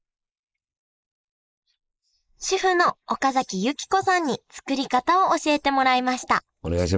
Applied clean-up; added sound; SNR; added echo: neural mask model Resemble Enhance denoiser.